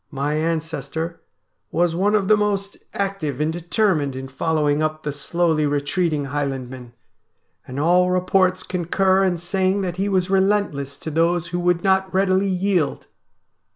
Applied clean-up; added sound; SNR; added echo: none; none; none; none.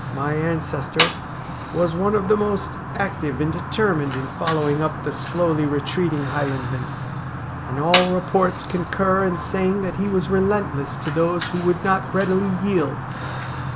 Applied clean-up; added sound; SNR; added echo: none; Fire; 5 dB; none.